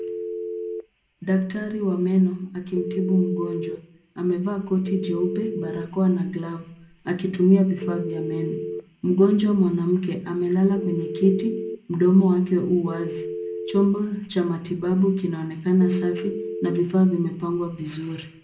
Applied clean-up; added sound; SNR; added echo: none; Telephone; 12 dB; reverberation time 0.5 s.